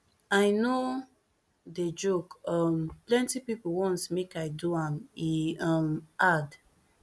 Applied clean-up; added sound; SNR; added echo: none; none; none; none.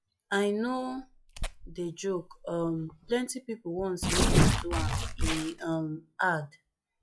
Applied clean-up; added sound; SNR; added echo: classical method log-MMSE.